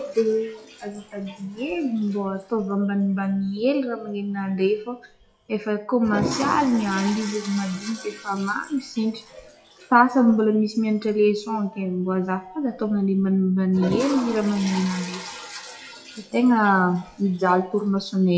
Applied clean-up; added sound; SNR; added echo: classical method WPE with log-MMSE.